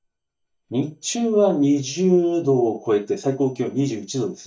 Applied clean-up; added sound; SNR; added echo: neural mask model DeepFilterNet 3.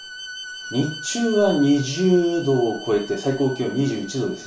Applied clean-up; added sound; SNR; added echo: none; Bowed string instrument; 15 dB; reverberation time 0.3 s.